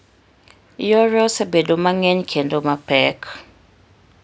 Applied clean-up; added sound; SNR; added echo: none; none; none; none.